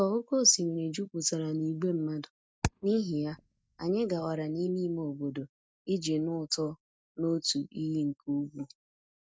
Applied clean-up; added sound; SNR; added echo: neural mask model DeepFilterNet 3.